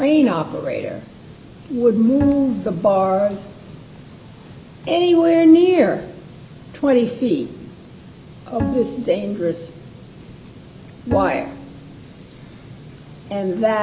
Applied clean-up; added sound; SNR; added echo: none; Bowed string instrument; 11 dB; none.